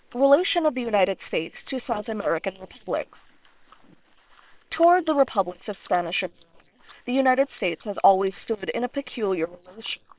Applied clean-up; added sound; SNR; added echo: neural separator model SepFormer WHAM!.